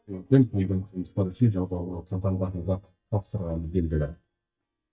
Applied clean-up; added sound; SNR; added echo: neural mask model DeepFilterNet 3.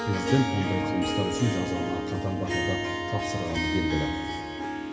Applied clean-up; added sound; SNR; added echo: none; Harp; 0 dB; reverberation time 2.3 s.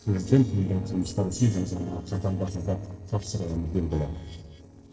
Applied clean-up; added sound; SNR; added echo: neural separator model SepFormer DNS4.